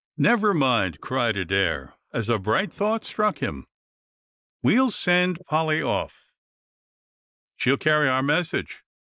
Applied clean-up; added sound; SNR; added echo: neural mask model Resemble Enhance denoiser.